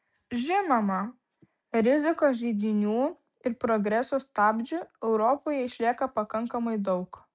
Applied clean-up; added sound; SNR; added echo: none; none; none; none.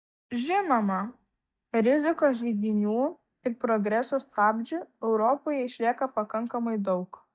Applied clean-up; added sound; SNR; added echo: neural mask model DeepFilterNet 3.